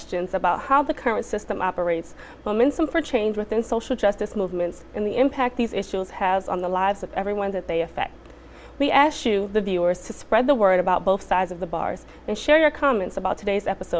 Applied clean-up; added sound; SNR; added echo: none; none; none; none.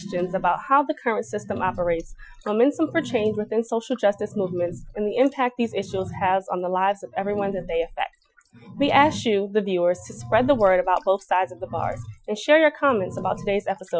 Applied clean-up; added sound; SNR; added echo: classical method Wiener filter.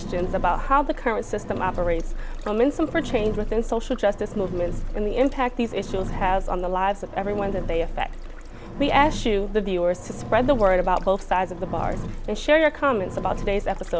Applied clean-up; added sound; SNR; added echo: none; Engine; 6 dB; none.